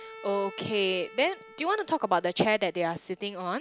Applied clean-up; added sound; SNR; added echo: none; Bowed string instrument; 19 dB; none.